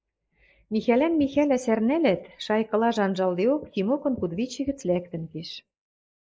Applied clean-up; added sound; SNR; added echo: neural mask model Resemble Enhance denoiser.